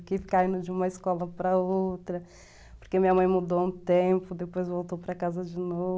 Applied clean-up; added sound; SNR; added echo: none; none; none; none.